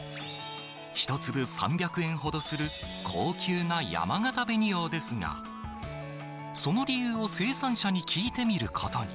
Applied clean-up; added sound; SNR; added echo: none; none; none; none.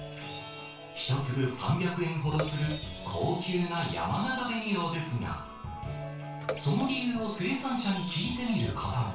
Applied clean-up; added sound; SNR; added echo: none; Bathtub (filling or washing) / Water / Splash, splatter; 14 dB; reverberation time 0.4 s.